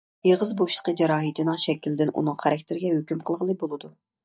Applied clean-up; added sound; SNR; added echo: neural mask model DeepFilterNet 3.